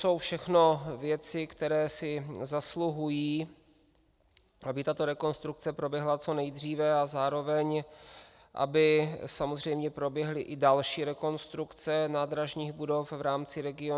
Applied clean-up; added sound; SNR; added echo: none; none; none; none.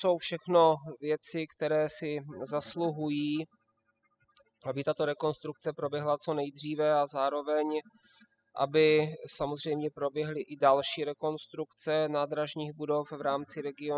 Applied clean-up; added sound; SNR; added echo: classical method spectral subtraction.